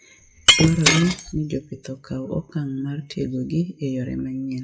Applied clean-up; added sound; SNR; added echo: classical method WPE with log-MMSE.